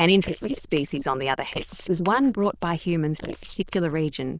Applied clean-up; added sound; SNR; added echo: neural diffusion model UNIVERSE++.